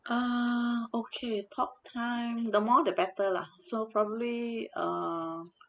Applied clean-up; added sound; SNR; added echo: none; none; none; none.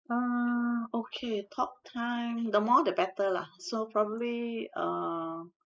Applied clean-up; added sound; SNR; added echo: neural mask model Resemble Enhance denoiser.